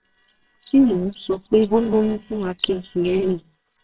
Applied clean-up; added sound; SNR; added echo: neural separator model SepFormer WHAMR!.